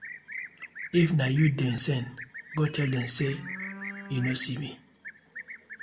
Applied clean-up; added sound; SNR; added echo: none; Livestock, farm animals, working animals; 12 dB; none.